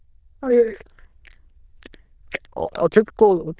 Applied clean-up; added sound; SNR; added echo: neural diffusion model UNIVERSE++.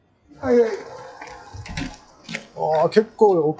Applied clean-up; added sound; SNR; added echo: classical method log-MMSE.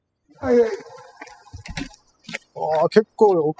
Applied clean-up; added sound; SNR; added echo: classical method spectral subtraction.